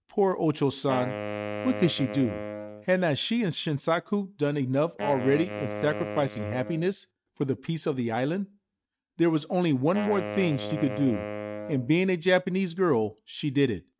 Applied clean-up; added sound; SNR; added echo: neural mask model RNNoise.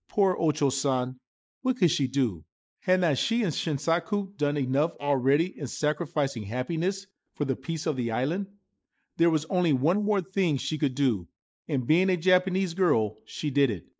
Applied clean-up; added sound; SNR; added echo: neural mask model Resemble Enhance denoiser.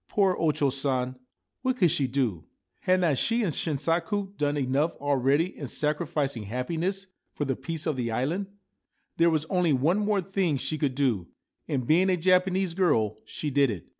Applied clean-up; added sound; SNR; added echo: none; none; none; none.